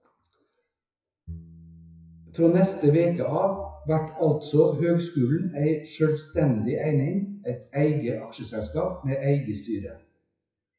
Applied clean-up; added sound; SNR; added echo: classical method WPE with log-MMSE.